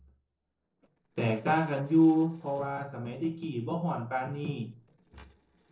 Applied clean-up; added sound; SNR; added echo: neural separator model SepFormer DNS4.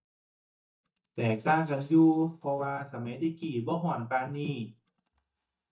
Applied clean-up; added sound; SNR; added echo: neural mask model DeepFilterNet 3.